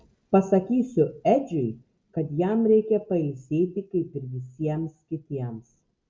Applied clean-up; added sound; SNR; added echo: none; none; none; none.